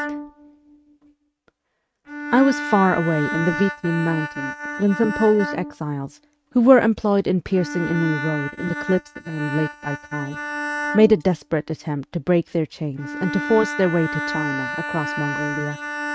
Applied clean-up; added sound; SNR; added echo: neural mask model RNNoise.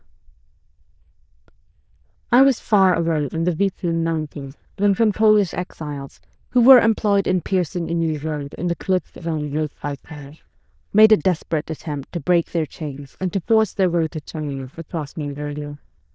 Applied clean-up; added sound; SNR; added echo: neural diffusion model UNIVERSE++.